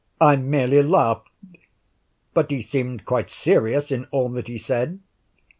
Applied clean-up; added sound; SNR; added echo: none; none; none; none.